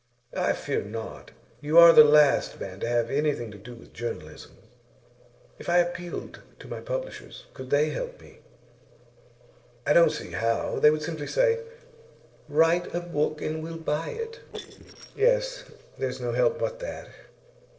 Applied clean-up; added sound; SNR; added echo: neural separator model SepFormer DNS4.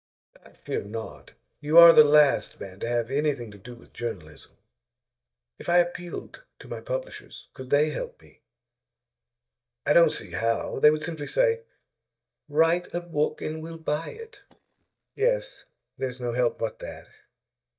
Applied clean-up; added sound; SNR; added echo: neural mask model DeepFilterNet 3.